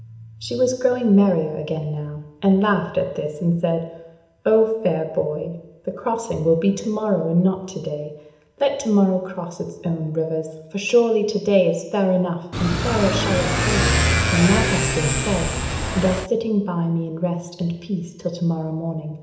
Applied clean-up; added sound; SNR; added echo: none; Motorcycle / Accelerating, revving, vroom; -1 dB; reverberation time 0.8 s.